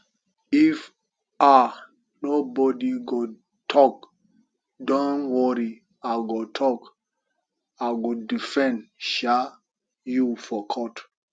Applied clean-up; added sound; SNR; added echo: none; none; none; none.